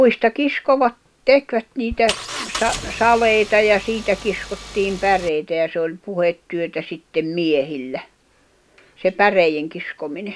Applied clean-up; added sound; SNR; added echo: none; Engine; 11 dB; none.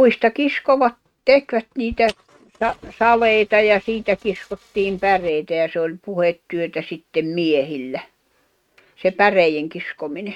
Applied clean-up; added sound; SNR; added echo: neural mask model RNNoise.